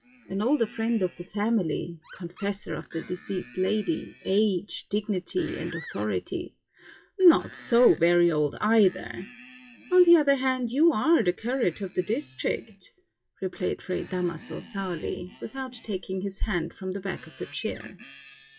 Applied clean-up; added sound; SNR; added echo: classical method WPE with log-MMSE.